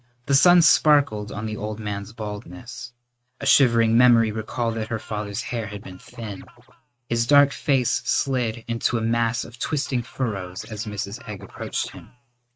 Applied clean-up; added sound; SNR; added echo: neural mask model RNNoise.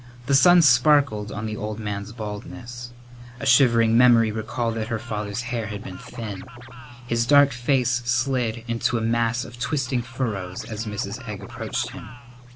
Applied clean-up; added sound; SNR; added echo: none; Scratching (performance technique); 19 dB; none.